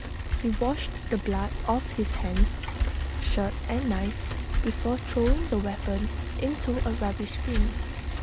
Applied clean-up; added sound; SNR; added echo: none; Bicycle; -2 dB; none.